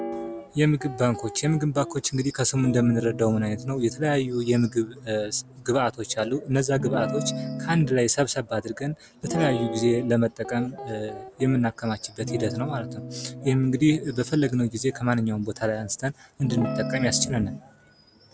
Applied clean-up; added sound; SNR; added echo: none; Guitar; 10 dB; none.